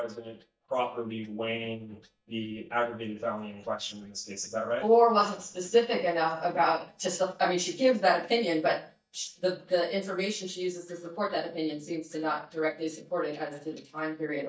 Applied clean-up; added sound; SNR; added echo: neural mask model DeepFilterNet 3.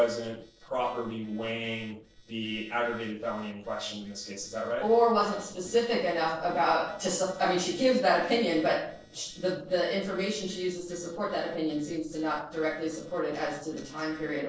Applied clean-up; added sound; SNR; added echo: neural separator model SepFormer DNS4.